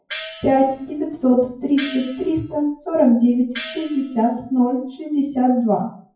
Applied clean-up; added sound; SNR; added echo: classical method WPE with log-MMSE.